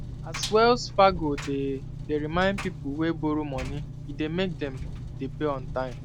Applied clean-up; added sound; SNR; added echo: none; Engine; 8 dB; none.